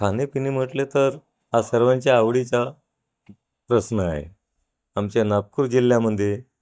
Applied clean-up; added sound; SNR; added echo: neural mask model DeepFilterNet 3.